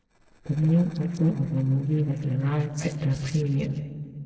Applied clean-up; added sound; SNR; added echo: neural separator model SepFormer DNS4.